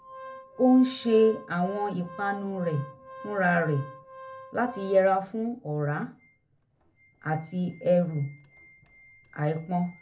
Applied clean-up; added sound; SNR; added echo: none; Organ; 19 dB; reverberation time 0.3 s.